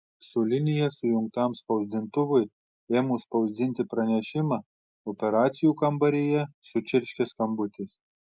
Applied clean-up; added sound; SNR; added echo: none; none; none; none.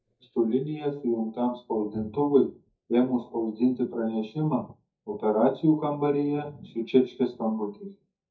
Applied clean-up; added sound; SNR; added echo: neural mask model DeepFilterNet 3.